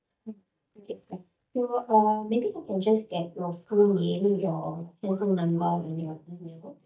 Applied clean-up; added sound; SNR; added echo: neural mask model DeepFilterNet 3.